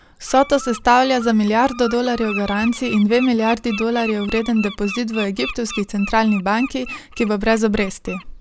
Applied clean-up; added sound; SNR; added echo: none; Bird; 14 dB; none.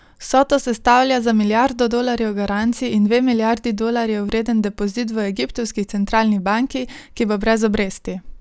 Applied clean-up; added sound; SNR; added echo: none; none; none; none.